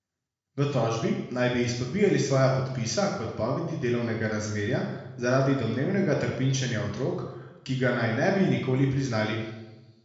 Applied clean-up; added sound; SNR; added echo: none; none; none; reverberation time 1.0 s.